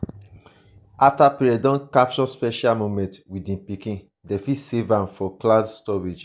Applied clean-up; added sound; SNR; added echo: none; none; none; none.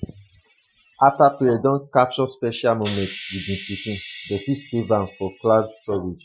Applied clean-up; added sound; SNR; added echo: classical method Wiener filter.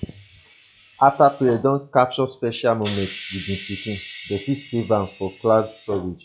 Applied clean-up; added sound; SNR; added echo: classical method log-MMSE.